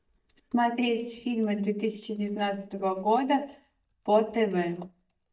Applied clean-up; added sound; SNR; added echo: neural mask model DeepFilterNet 3.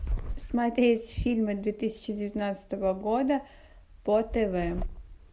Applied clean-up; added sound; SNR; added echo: none; none; none; none.